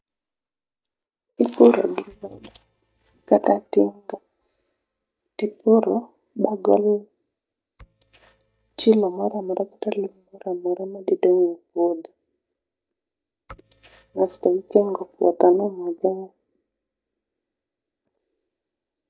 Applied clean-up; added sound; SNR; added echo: neural mask model DeepFilterNet 3.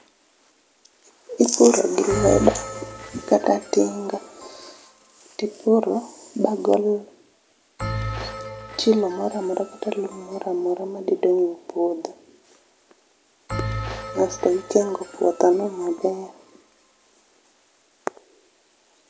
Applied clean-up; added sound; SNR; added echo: none; Bell; 13 dB; none.